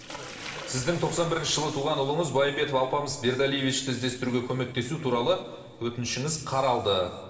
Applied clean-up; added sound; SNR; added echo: none; Sink (filling or washing); 19 dB; reverberation time 2.9 s.